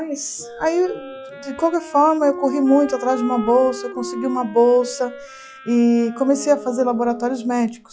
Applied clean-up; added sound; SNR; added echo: classical method log-MMSE.